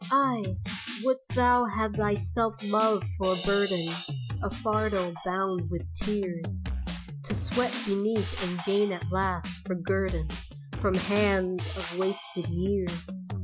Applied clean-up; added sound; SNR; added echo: classical method Wiener filter.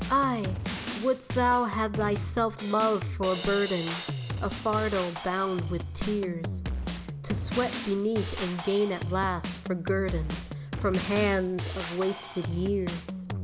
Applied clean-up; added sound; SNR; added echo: none; Drum kit; 5 dB; none.